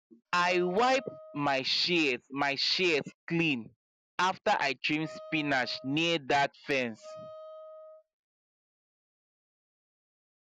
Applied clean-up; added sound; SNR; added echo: none; Wind instrument, woodwind instrument; 16 dB; none.